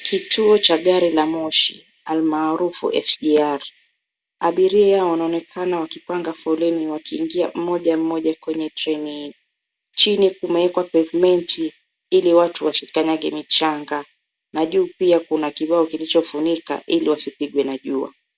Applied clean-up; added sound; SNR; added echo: none; none; none; none.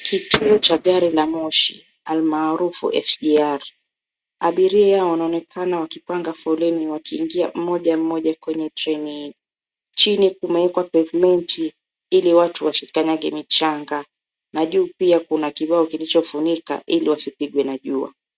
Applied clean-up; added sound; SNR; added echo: neural mask model RNNoise.